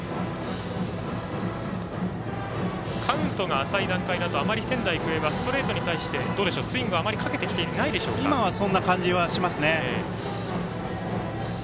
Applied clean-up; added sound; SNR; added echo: none; none; none; none.